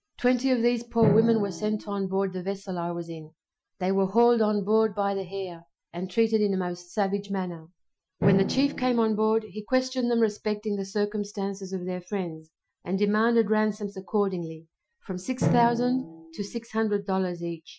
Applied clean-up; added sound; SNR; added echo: classical method Wiener filter.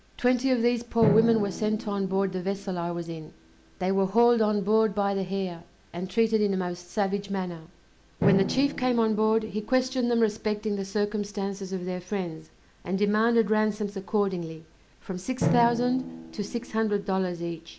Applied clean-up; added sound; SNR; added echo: none; Drum; 10 dB; none.